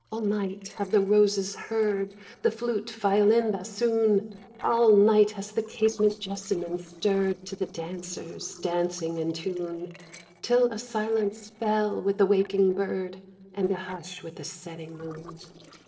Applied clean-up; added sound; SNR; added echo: neural separator model SepFormer DNS4.